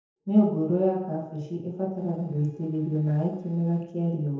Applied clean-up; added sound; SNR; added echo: neural separator model SepFormer DNS4.